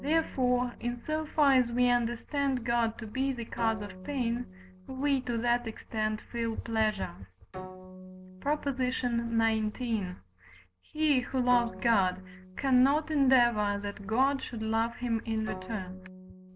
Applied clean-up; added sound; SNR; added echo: none; Bowed string instrument; 18 dB; none.